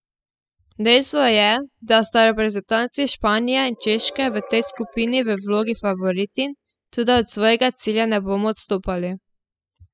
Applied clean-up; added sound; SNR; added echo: classical method spectral subtraction.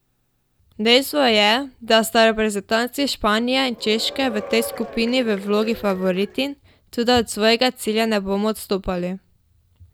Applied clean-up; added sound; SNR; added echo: none; Applause / Crowd / Cheering; 15 dB; none.